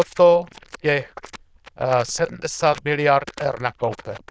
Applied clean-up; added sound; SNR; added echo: neural diffusion model UNIVERSE++.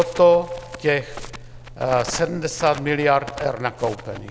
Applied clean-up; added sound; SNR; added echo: none; Crackle; 15 dB; none.